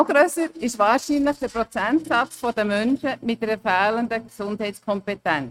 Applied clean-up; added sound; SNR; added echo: neural mask model RNNoise.